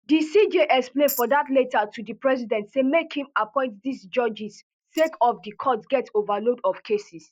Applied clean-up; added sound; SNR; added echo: neural mask model DeepFilterNet 3.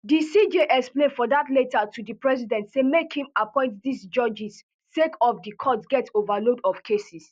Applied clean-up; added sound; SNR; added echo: none; none; none; none.